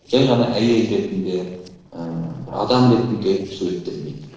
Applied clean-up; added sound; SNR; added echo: neural separator model SepFormer DNS4.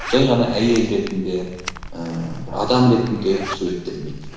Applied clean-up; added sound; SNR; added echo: none; Zipper (clothing); 12 dB; reverberation time 1.0 s.